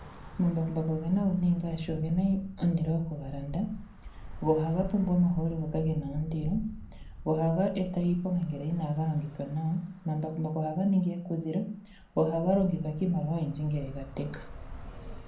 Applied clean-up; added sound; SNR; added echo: none; Traffic noise, roadway noise / Bus; 14 dB; reverberation time 0.5 s.